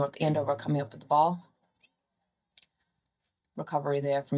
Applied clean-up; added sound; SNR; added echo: neural mask model DeepFilterNet 3.